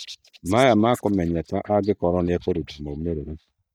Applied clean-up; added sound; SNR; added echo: neural mask model DeepFilterNet 3.